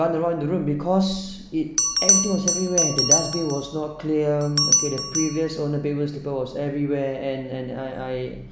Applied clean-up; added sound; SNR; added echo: none; Bell; 2 dB; none.